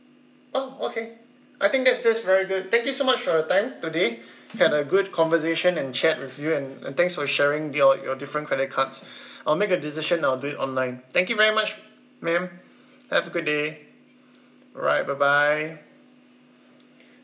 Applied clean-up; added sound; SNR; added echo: none; none; none; none.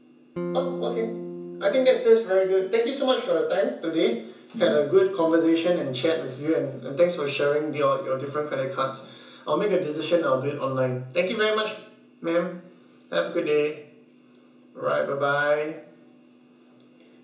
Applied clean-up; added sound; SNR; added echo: none; Electric guitar / Strum; 8 dB; reverberation time 0.7 s.